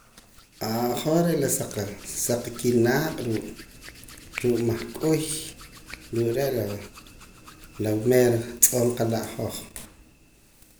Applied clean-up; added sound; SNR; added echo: none; Hands; 20 dB; none.